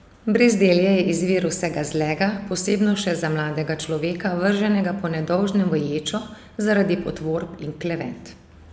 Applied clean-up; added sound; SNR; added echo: none; none; none; none.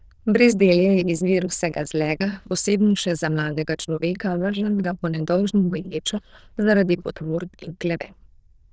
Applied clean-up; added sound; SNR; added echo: neural diffusion model UNIVERSE++.